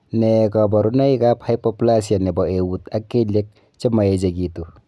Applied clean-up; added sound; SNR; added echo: none; none; none; none.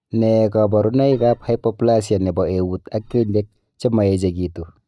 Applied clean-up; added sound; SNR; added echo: neural mask model DeepFilterNet 3.